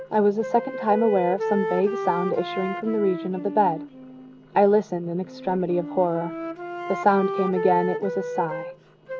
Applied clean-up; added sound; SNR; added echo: none; Wind instrument, woodwind instrument; 7 dB; none.